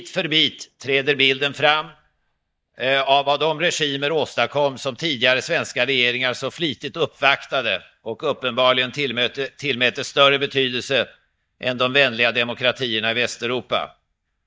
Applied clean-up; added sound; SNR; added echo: neural mask model DeepFilterNet 3.